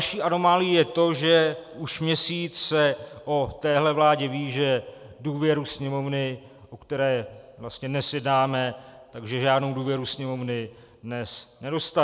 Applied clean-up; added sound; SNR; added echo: none; none; none; none.